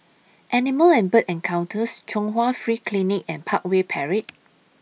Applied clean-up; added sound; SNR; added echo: none; none; none; none.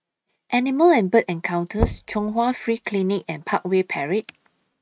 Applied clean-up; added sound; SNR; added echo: neural mask model RNNoise.